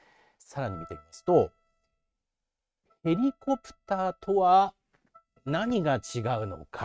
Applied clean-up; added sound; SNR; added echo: neural mask model RNNoise.